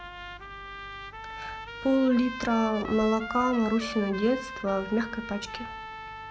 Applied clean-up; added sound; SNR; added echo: none; Trumpet; 11 dB; none.